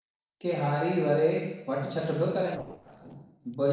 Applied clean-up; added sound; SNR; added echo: neural separator model SepFormer DNS4.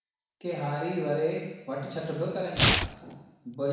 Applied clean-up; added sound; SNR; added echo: none; Tearing; -1 dB; reverberation time 1.1 s.